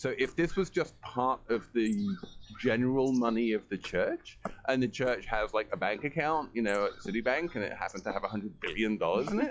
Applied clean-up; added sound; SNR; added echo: classical method log-MMSE.